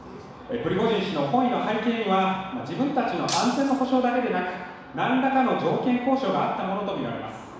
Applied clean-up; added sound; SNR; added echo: none; Shatter; 11 dB; reverberation time 1.1 s.